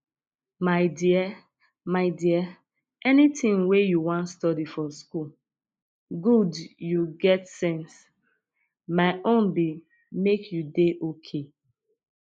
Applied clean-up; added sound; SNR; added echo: neural mask model Resemble Enhance denoiser.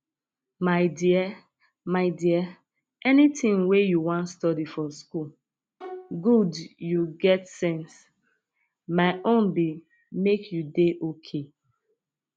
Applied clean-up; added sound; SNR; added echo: none; Bowed string instrument; 18 dB; none.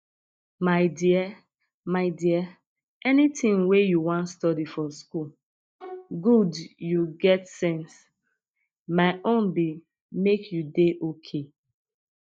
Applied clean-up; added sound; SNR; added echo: neural mask model DeepFilterNet 3.